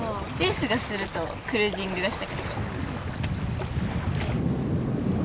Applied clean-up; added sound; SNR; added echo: none; none; none; none.